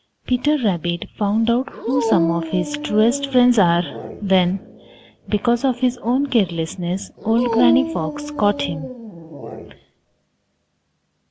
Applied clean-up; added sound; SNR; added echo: none; Dog; 5 dB; none.